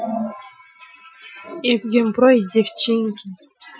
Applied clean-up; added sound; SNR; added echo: classical method Wiener filter.